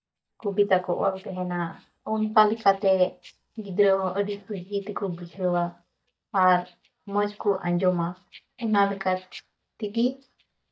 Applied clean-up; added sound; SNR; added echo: neural mask model DeepFilterNet 3.